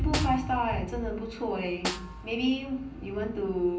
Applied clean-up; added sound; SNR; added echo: none; Snare drum; 11 dB; reverberation time 0.6 s.